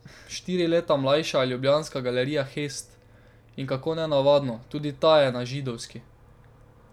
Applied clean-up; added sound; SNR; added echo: none; none; none; none.